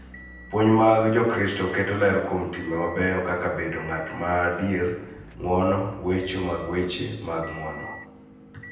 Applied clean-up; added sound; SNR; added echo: none; Motor vehicle (road) / Engine; 18 dB; reverberation time 0.9 s.